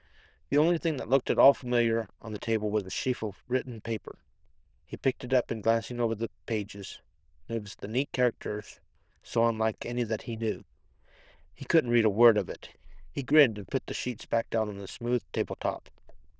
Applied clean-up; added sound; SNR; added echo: neural diffusion model UNIVERSE++.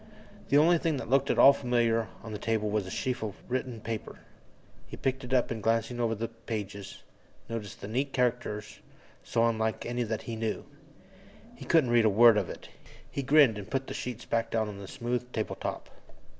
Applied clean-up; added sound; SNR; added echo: none; Wind; 14 dB; none.